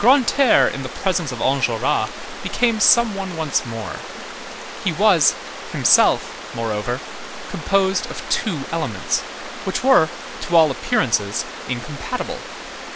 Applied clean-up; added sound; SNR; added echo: none; Water; 11 dB; none.